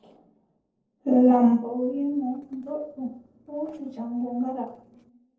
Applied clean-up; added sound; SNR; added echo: neural separator model SepFormer DNS4.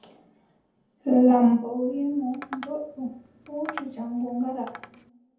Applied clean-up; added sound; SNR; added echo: none; Tap; 17 dB; reverberation time 0.6 s.